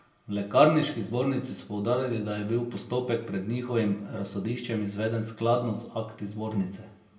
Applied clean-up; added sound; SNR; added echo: none; none; none; reverberation time 0.5 s.